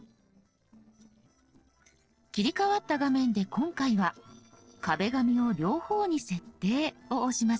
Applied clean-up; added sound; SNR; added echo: neural separator model SepFormer DNS4.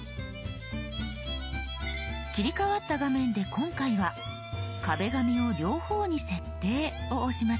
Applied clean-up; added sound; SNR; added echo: none; Wind instrument, woodwind instrument; 17 dB; none.